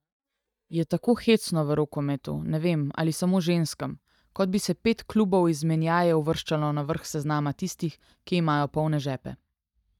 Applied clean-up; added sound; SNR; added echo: neural mask model DeepFilterNet 3.